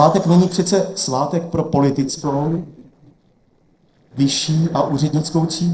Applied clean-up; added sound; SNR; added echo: neural separator model SepFormer DNS4.